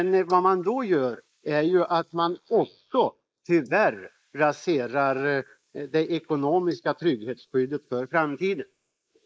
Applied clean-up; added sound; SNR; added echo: neural mask model Resemble Enhance denoiser.